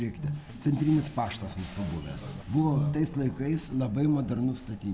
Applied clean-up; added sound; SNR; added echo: none; none; none; none.